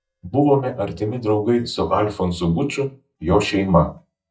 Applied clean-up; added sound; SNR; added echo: neural mask model DeepFilterNet 3.